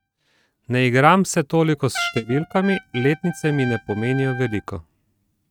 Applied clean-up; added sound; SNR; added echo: neural mask model RNNoise.